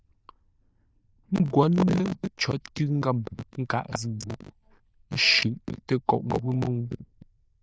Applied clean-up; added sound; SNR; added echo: neural diffusion model UNIVERSE++.